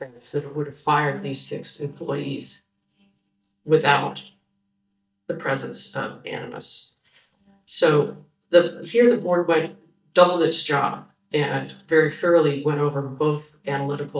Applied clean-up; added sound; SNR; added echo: neural mask model DeepFilterNet 3.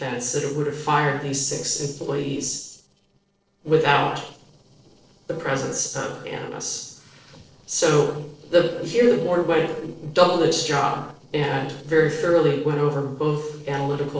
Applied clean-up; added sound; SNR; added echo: neural separator model SepFormer DNS4.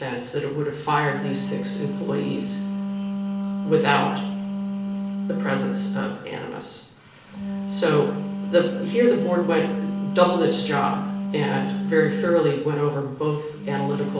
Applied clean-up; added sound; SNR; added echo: none; Wind instrument, woodwind instrument; 4 dB; reverberation time 0.7 s.